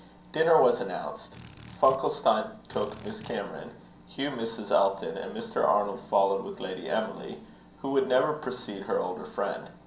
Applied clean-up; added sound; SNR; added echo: none; Drill; 17 dB; reverberation time 0.6 s.